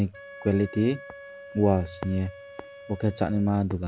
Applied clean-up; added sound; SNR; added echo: none; Wind instrument, woodwind instrument; 18 dB; none.